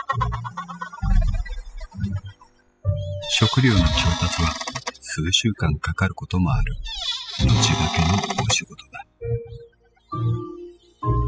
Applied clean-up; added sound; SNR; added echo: classical method spectral subtraction.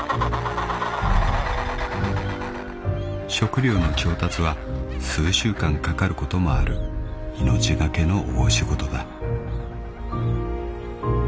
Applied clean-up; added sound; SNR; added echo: none; none; none; none.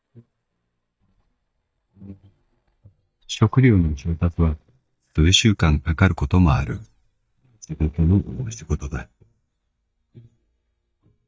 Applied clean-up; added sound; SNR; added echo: neural mask model DeepFilterNet 3.